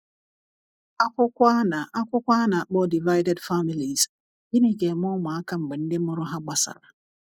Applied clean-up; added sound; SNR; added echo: neural mask model Resemble Enhance denoiser.